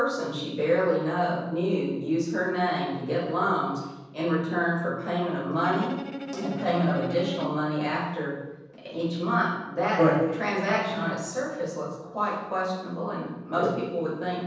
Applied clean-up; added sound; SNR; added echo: neural separator model SepFormer DNS4.